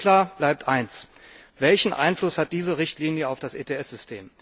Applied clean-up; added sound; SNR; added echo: none; none; none; none.